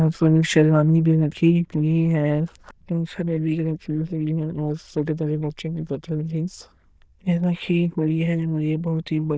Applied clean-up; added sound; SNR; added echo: neural diffusion model UNIVERSE++.